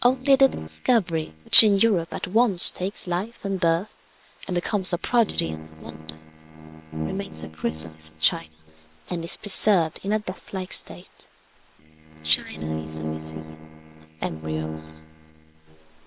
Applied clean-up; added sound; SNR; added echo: neural separator model SepFormer WHAM!.